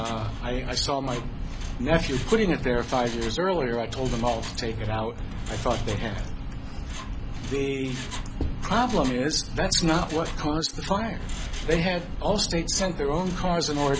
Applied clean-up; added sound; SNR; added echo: none; Mechanisms; 17 dB; none.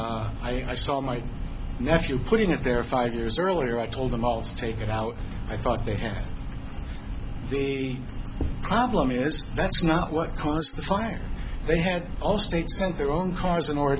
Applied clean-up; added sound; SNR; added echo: none; none; none; none.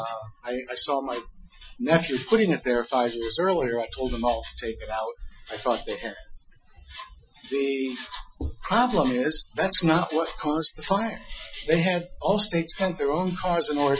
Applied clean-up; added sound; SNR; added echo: classical method Wiener filter.